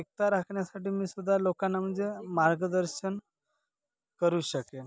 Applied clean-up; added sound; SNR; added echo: none; none; none; none.